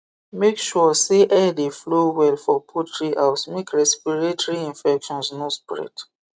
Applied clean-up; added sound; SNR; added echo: none; none; none; none.